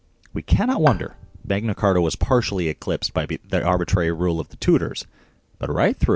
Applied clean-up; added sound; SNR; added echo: none; Bowed string instrument; 16 dB; none.